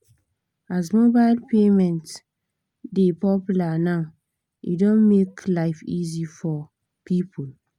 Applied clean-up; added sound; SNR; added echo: none; none; none; none.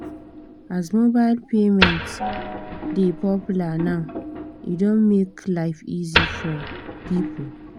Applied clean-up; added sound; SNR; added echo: none; Wood + Gong; 6 dB; none.